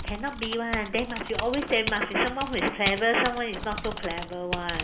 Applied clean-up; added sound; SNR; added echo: none; Typing; 7 dB; reverberation time 1.9 s.